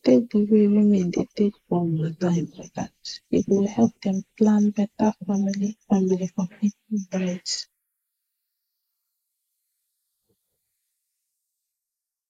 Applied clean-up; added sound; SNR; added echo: neural mask model Resemble Enhance denoiser.